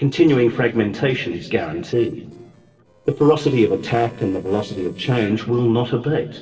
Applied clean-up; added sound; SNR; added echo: neural separator model SepFormer DNS4.